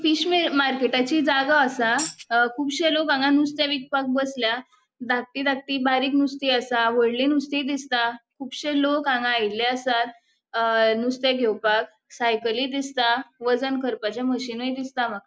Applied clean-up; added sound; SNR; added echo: none; Tambourine; 12 dB; none.